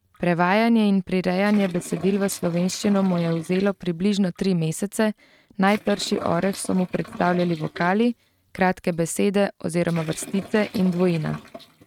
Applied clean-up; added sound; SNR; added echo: neural mask model RNNoise.